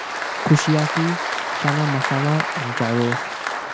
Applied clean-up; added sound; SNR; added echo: none; Applause; 3 dB; none.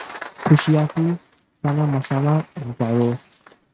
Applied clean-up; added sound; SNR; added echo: neural mask model RNNoise.